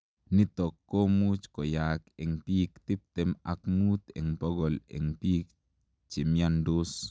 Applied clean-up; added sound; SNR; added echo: none; none; none; none.